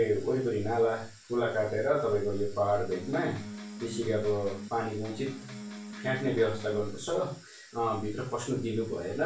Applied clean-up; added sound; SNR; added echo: none; Electric guitar; 12 dB; reverberation time 0.3 s.